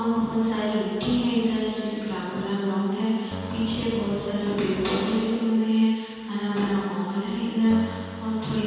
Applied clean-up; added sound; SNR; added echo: none; Keyboard (musical); 17 dB; reverberation time 2.1 s.